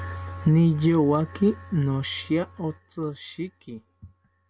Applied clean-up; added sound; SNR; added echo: none; none; none; none.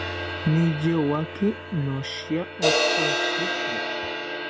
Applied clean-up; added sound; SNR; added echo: none; Crash cymbal; 1 dB; none.